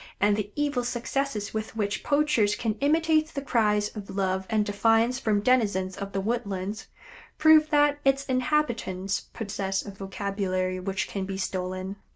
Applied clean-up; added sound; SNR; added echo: none; none; none; none.